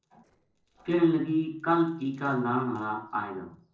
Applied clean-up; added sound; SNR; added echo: neural separator model SepFormer DNS4.